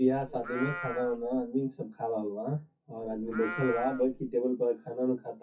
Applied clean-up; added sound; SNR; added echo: classical method WPE with log-MMSE.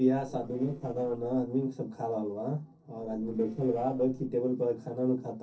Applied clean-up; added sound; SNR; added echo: neural separator model SepFormer DNS4.